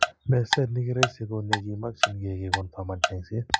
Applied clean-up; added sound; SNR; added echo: classical method log-MMSE.